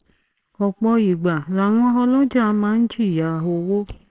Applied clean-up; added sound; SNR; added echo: neural separator model SepFormer WHAMR!.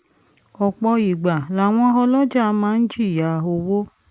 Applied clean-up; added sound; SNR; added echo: none; none; none; none.